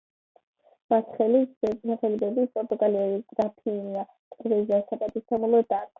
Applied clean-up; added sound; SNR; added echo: none; none; none; none.